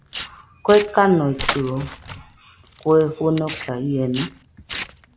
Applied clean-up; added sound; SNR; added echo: none; Tearing; 9 dB; none.